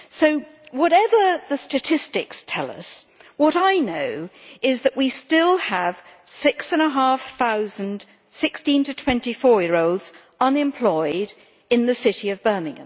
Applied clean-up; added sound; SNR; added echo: none; none; none; none.